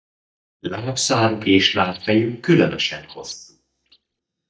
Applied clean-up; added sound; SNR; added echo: neural mask model DeepFilterNet 3.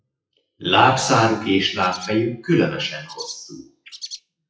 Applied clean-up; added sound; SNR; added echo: classical method WPE with log-MMSE.